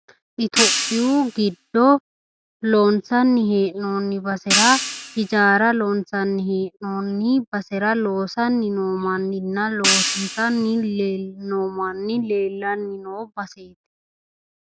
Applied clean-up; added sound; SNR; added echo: none; Hi-hat; 3 dB; none.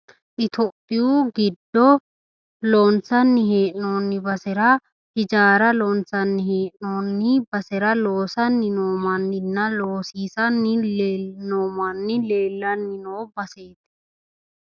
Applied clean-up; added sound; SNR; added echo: none; none; none; none.